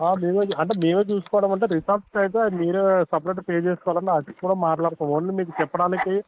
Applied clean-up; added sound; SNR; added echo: neural mask model Resemble Enhance denoiser.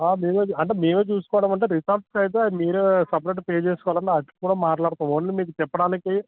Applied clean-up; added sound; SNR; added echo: none; none; none; none.